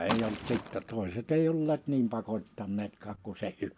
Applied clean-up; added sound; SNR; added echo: none; Liquid; 10 dB; none.